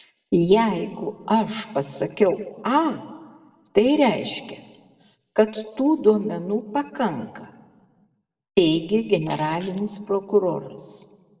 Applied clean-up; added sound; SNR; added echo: neural separator model SepFormer DNS4.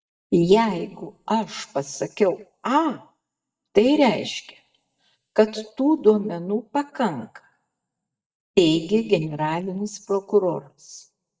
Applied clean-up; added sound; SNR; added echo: neural mask model DeepFilterNet 3.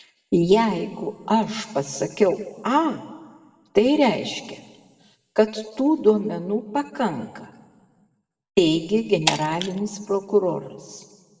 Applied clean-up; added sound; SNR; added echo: none; Shatter; 9 dB; reverberation time 1.2 s.